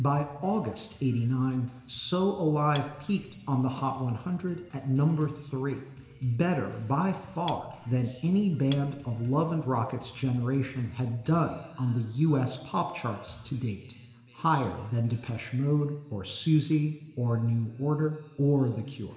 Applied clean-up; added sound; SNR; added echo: none; Cutlery, silverware; 12 dB; reverberation time 1.0 s.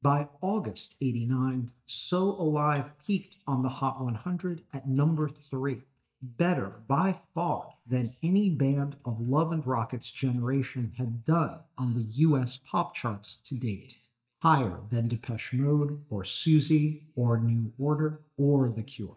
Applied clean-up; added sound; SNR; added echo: neural mask model DeepFilterNet 3.